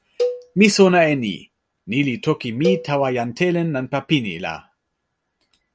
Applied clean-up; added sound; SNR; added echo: none; Cowbell; 9 dB; none.